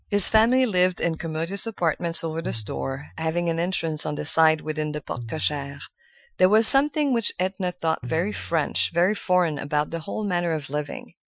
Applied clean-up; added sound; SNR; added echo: classical method Wiener filter.